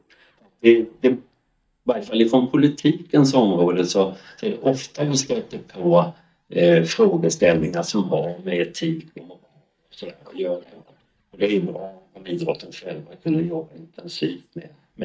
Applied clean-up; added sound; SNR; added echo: neural mask model DeepFilterNet 3.